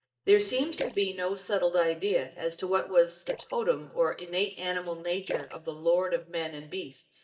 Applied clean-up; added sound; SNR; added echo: neural mask model DeepFilterNet 3.